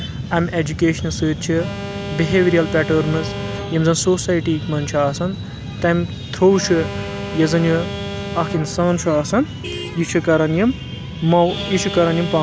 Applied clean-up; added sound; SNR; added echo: none; Alarm; 14 dB; none.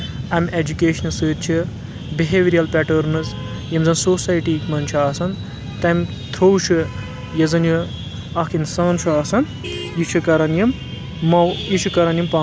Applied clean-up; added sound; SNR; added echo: none; none; none; none.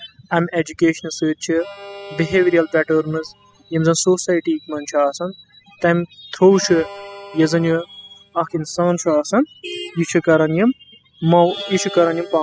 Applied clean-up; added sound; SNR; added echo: classical method spectral subtraction.